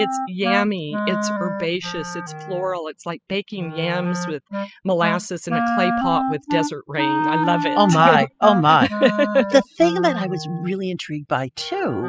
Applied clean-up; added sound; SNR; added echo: classical method spectral subtraction.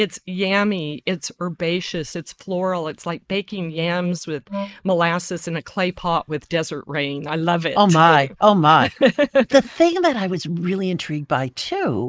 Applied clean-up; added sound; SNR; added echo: neural mask model Resemble Enhance denoiser.